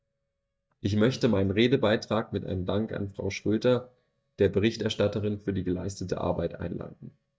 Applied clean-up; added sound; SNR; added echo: neural mask model DeepFilterNet 3.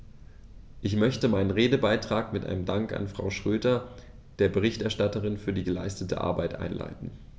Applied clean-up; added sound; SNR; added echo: none; none; none; none.